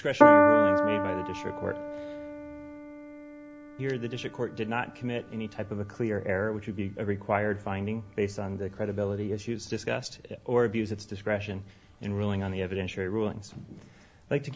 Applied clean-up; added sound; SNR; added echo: none; Piano; -1 dB; none.